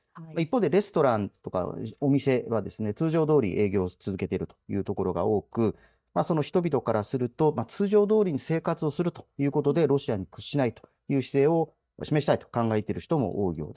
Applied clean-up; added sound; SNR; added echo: neural mask model DeepFilterNet 3.